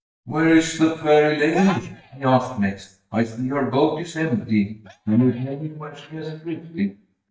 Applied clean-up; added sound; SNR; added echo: neural mask model DeepFilterNet 3.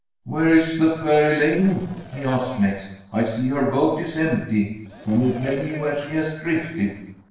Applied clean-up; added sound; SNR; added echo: neural separator model SepFormer DNS4.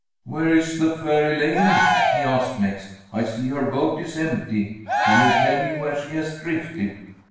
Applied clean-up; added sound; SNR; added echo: none; Cheering; 0 dB; reverberation time 0.7 s.